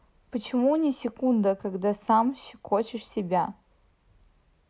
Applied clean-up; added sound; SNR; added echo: none; none; none; none.